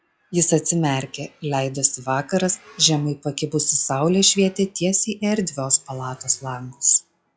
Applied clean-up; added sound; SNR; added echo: classical method log-MMSE.